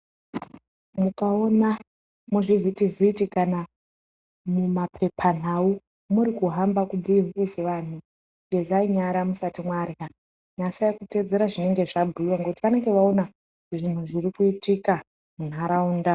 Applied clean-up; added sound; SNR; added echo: none; none; none; none.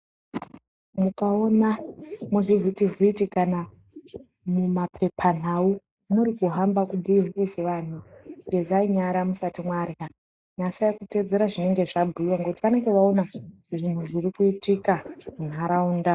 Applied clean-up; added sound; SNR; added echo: neural mask model Resemble Enhance denoiser.